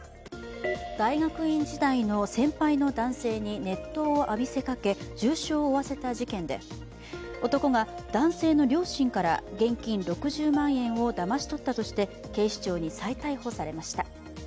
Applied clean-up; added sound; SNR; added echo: none; none; none; none.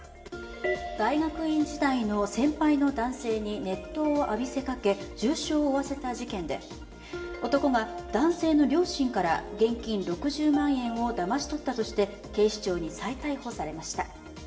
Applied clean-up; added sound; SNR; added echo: none; none; none; reverberation time 1.0 s.